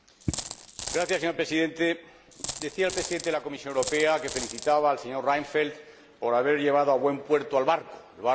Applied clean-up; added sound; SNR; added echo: none; Coin (dropping); 10 dB; none.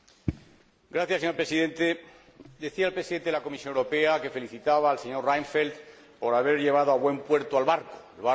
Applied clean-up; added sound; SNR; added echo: none; none; none; none.